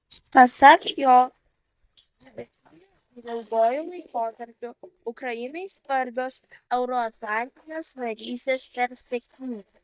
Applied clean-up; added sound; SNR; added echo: neural mask model DeepFilterNet 3.